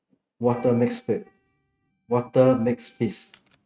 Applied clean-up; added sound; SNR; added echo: neural mask model RNNoise.